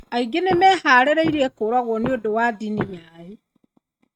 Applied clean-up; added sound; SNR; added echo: neural mask model RNNoise.